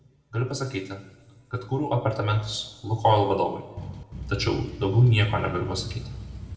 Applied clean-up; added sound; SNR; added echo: none; Boat, Water vehicle; 11 dB; reverberation time 1.3 s.